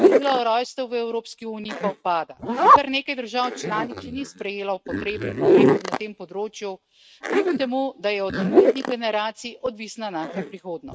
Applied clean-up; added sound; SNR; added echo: neural mask model RNNoise.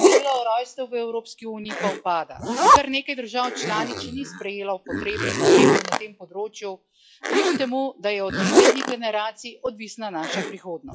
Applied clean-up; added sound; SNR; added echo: classical method log-MMSE.